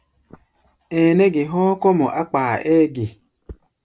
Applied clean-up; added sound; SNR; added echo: none; none; none; none.